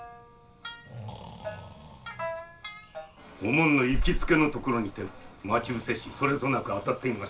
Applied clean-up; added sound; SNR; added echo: none; Breathing; 7 dB; reverberation time 0.2 s.